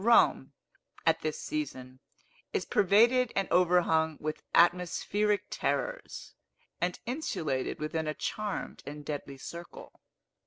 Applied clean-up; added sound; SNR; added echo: none; none; none; none.